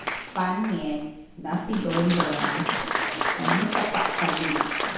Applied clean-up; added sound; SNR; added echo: none; Applause; 0 dB; reverberation time 0.8 s.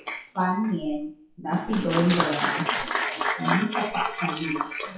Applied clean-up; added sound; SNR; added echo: classical method WPE with log-MMSE.